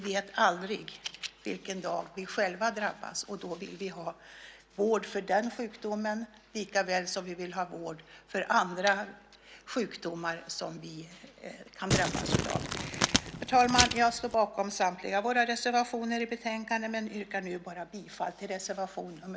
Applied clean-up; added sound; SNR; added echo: none; Crumpling, crinkling; -2 dB; none.